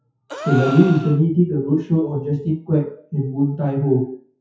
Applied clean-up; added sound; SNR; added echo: classical method WPE with log-MMSE.